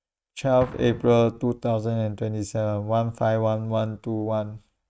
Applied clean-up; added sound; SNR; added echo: neural mask model RNNoise.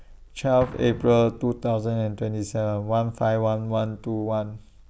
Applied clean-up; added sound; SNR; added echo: none; Explosion; 19 dB; none.